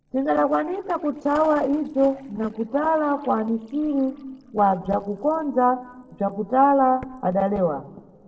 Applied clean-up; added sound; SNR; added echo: neural separator model SepFormer DNS4.